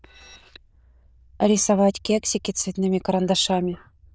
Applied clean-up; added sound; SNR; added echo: neural diffusion model UNIVERSE++.